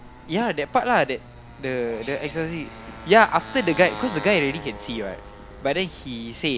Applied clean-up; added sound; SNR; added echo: none; Motorcycle; 15 dB; none.